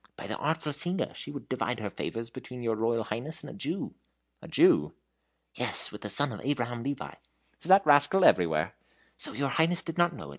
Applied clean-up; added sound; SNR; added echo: none; none; none; none.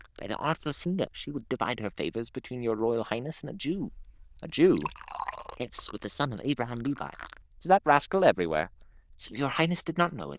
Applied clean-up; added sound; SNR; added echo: neural diffusion model UNIVERSE++.